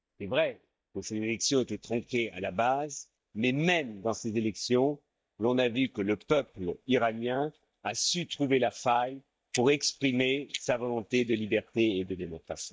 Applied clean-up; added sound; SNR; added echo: neural mask model DeepFilterNet 3.